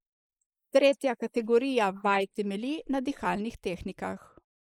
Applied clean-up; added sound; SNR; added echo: neural mask model Resemble Enhance denoiser.